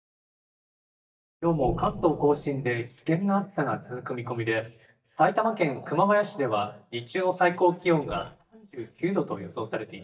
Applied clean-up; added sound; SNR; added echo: neural mask model DeepFilterNet 3.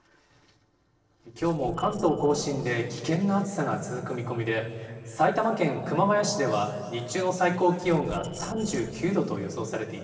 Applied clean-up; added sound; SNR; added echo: neural separator model SepFormer DNS4.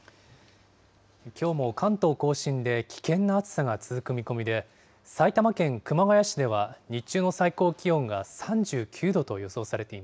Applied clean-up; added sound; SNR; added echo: none; none; none; none.